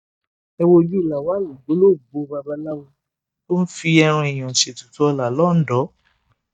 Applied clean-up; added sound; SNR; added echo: neural mask model DeepFilterNet 3.